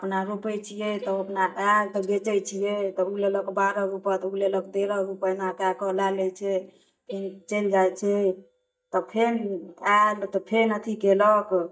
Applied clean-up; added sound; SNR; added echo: neural mask model DeepFilterNet 3.